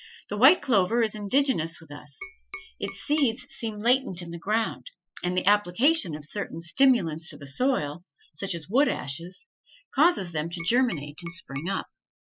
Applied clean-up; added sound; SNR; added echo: classical method spectral subtraction.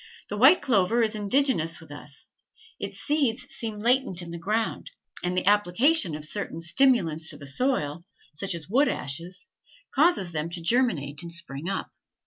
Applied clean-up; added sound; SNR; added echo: none; none; none; none.